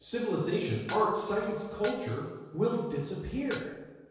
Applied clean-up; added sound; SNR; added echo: none; Dishes, pots, and pans; 13 dB; reverberation time 1.2 s.